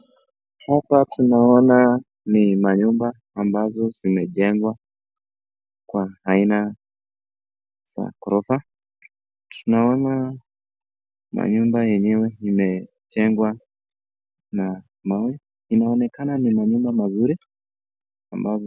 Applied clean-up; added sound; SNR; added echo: none; none; none; none.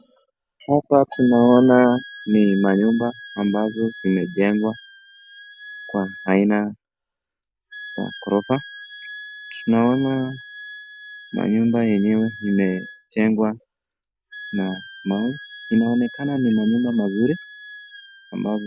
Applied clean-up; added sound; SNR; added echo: none; Wind instrument, woodwind instrument; 18 dB; none.